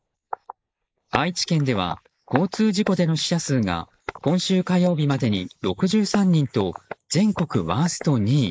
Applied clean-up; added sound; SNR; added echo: neural mask model Resemble Enhance denoiser.